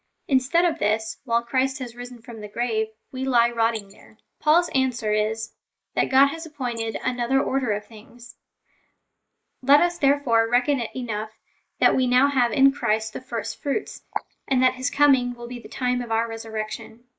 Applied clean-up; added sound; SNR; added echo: neural mask model Resemble Enhance denoiser.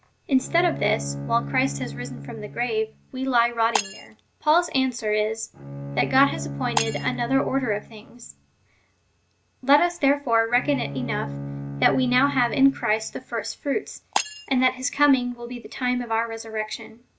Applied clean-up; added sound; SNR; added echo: none; Bowed string instrument + Shatter; 9 dB; none.